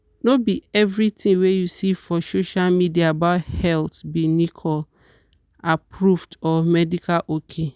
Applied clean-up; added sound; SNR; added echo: none; none; none; none.